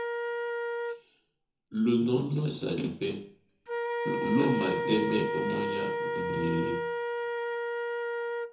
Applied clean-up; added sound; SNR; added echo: none; Wind instrument, woodwind instrument; 1 dB; reverberation time 0.6 s.